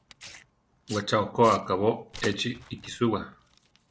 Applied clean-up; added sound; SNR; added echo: none; Tearing; 18 dB; none.